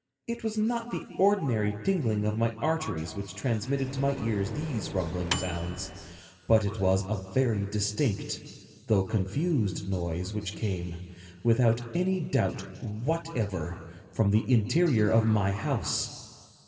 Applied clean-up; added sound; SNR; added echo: none; Microwave oven; 10 dB; reverberation time 2.0 s.